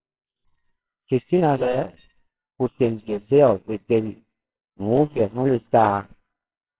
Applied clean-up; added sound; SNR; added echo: neural separator model SepFormer WHAMR!.